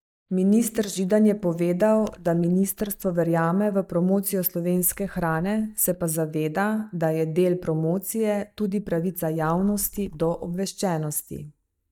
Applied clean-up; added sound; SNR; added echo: neural mask model DeepFilterNet 3.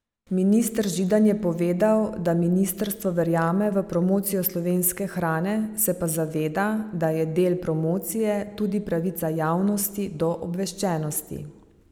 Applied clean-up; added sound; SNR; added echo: none; none; none; none.